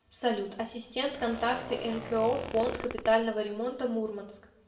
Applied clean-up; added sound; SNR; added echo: none; Zipper (clothing); 11 dB; reverberation time 0.6 s.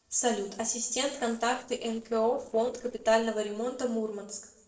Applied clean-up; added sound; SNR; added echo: neural separator model SepFormer DNS4.